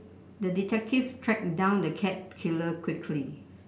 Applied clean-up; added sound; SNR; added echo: none; none; none; none.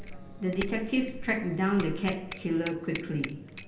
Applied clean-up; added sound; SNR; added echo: none; Bicycle bell; 10 dB; reverberation time 0.8 s.